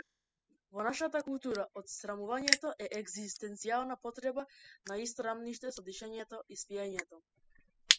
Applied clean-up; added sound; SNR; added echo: classical method spectral subtraction.